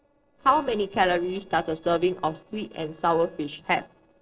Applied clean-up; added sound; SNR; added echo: neural separator model SepFormer DNS4.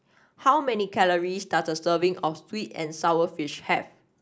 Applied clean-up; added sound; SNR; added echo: none; none; none; none.